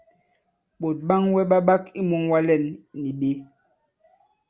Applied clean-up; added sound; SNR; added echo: none; none; none; none.